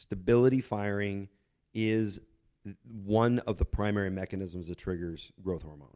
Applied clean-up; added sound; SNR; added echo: none; none; none; none.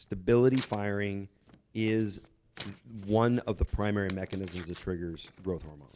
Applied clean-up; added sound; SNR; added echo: none; Tearing; 19 dB; none.